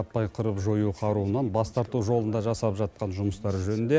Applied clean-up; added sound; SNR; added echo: none; none; none; none.